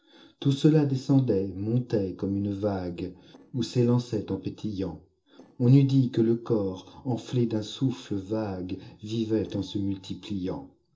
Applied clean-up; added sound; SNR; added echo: neural separator model SepFormer DNS4.